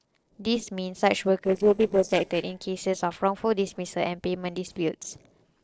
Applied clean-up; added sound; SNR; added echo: neural separator model SepFormer DNS4.